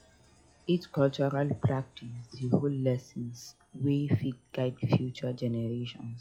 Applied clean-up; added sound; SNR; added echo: classical method log-MMSE.